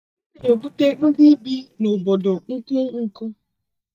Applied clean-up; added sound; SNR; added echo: neural mask model DeepFilterNet 3.